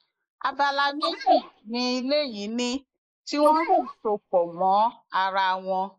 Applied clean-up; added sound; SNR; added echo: neural mask model Resemble Enhance denoiser.